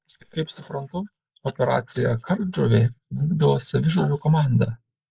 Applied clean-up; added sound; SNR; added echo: neural mask model Resemble Enhance denoiser.